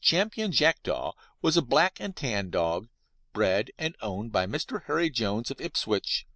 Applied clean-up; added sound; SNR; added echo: none; none; none; none.